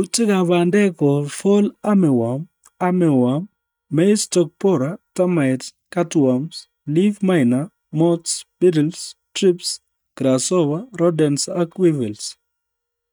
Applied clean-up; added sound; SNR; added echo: neural mask model DeepFilterNet 3.